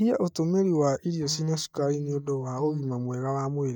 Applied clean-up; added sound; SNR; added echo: neural mask model DeepFilterNet 3.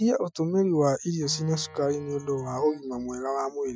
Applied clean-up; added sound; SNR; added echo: classical method Wiener filter.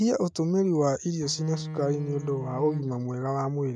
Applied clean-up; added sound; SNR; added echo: neural mask model RNNoise.